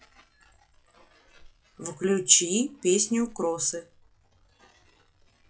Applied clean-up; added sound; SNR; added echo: classical method log-MMSE.